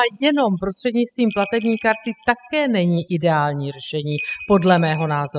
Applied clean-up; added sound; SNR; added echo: classical method spectral subtraction.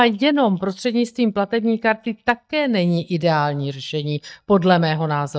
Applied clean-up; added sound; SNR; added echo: neural mask model DeepFilterNet 3.